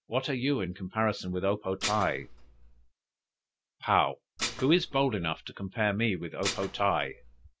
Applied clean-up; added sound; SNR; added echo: none; Dishes, pots, and pans; 9 dB; none.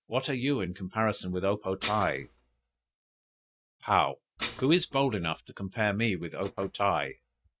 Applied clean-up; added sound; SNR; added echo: neural mask model RNNoise.